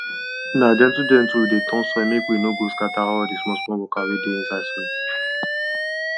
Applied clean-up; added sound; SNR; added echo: classical method log-MMSE.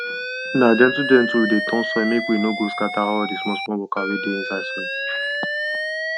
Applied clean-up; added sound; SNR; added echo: none; Alarm; 5 dB; none.